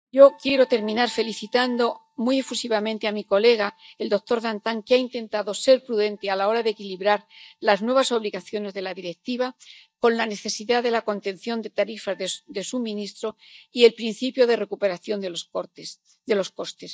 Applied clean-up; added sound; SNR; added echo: neural mask model DeepFilterNet 3.